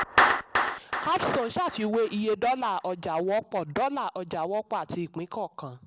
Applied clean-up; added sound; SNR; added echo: none; Clapping; 3 dB; none.